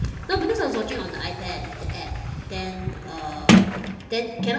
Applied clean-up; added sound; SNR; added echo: none; Sliding door; -3 dB; reverberation time 1.4 s.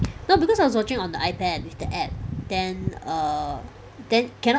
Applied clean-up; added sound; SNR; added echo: none; none; none; none.